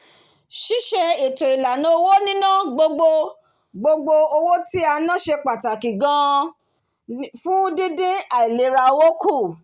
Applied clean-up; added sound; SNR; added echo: none; none; none; none.